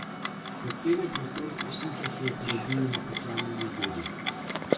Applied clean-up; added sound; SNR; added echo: none; Clock; 0 dB; reverberation time 2.5 s.